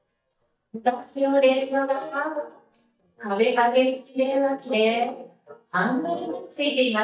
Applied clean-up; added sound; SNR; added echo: neural mask model DeepFilterNet 3.